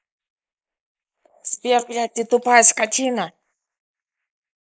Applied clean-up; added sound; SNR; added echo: neural mask model Resemble Enhance denoiser.